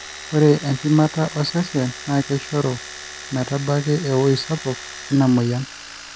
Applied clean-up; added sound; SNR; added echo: none; Domestic sounds, home sounds; 14 dB; none.